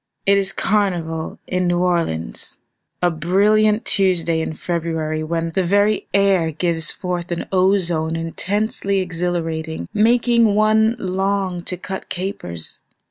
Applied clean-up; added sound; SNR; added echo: none; none; none; none.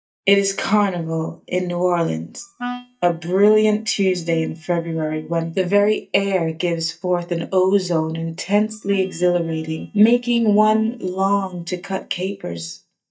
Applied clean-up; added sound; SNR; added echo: neural mask model DeepFilterNet 3.